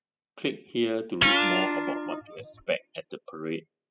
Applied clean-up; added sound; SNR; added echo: classical method spectral subtraction.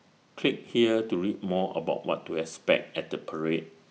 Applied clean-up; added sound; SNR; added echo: none; none; none; none.